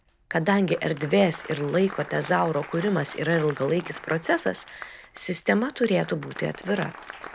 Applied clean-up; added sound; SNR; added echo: none; Applause; 17 dB; none.